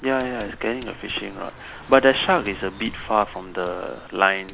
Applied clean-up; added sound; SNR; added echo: none; Car passing by / Truck + Writing; 18 dB; none.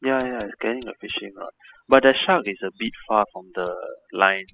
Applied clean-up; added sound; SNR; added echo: classical method spectral subtraction.